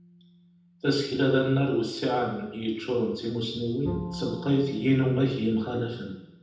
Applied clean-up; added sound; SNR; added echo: none; Bowed string instrument; 15 dB; reverberation time 0.8 s.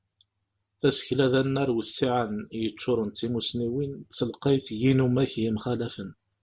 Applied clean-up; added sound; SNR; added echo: none; none; none; none.